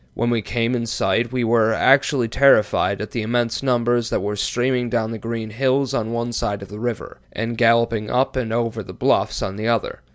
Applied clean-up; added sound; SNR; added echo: none; none; none; none.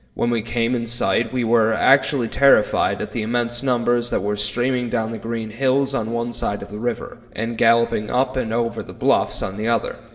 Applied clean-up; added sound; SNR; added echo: none; none; none; reverberation time 1.3 s.